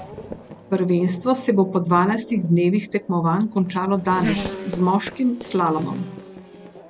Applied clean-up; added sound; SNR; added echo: none; Race car, auto racing / Accelerating, revving, vroom; 13 dB; none.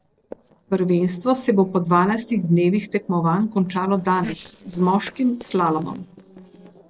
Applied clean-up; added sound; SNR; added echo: neural separator model SepFormer DNS4.